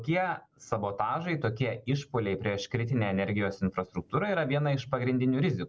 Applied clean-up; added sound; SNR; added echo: none; none; none; none.